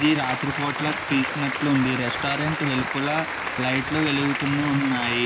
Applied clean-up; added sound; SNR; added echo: none; Applause; 5 dB; none.